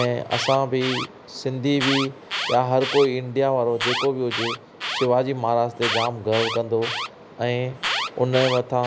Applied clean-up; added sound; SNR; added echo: none; Alarm; 7 dB; none.